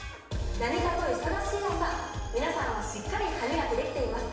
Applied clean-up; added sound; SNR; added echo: none; Bowed string instrument; 16 dB; reverberation time 0.8 s.